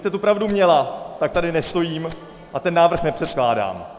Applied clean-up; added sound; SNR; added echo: none; Wild animals; 16 dB; none.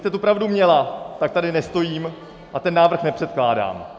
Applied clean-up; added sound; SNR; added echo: none; none; none; none.